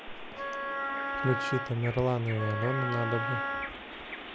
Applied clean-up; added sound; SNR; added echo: none; Wind instrument, woodwind instrument + Bird vocalization, bird call, bird song; 3 dB; none.